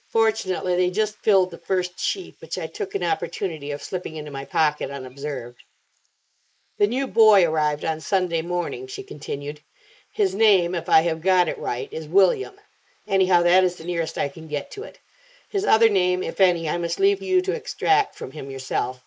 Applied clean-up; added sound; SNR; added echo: neural mask model Resemble Enhance denoiser.